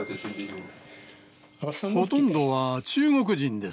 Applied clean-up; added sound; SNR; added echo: none; none; none; none.